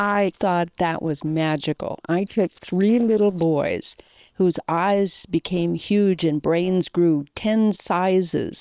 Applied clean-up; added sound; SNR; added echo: neural separator model SepFormer WHAM!.